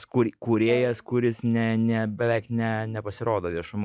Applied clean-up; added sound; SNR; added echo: classical method log-MMSE.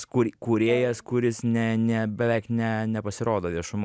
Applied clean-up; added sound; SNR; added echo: none; Brass instrument; 20 dB; none.